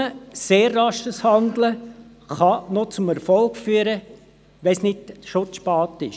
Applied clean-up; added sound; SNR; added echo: none; none; none; none.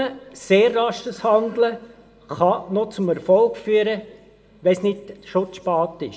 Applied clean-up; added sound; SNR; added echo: none; none; none; reverberation time 0.7 s.